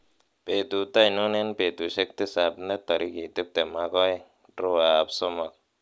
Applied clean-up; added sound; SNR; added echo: none; none; none; none.